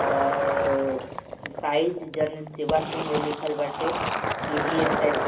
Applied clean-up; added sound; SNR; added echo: none; Fill (with liquid); 1 dB; reverberation time 0.3 s.